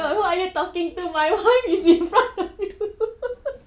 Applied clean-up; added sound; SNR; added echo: none; none; none; none.